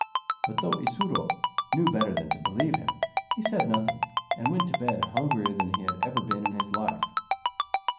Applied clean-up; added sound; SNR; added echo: none; Ringtone; -2 dB; reverberation time 0.6 s.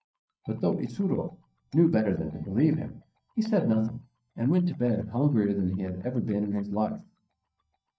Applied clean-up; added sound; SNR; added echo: neural mask model DeepFilterNet 3.